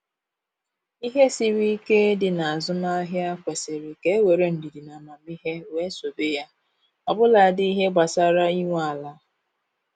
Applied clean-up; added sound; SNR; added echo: none; none; none; none.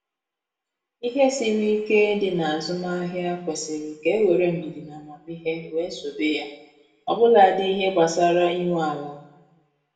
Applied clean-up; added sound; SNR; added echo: none; none; none; reverberation time 0.7 s.